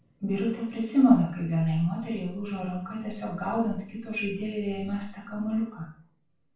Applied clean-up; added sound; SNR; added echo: none; none; none; reverberation time 0.4 s.